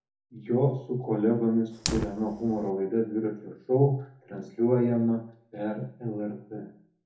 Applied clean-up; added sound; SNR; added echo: none; Fire; 16 dB; reverberation time 0.6 s.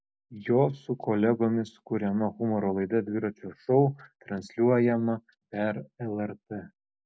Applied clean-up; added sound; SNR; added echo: none; none; none; none.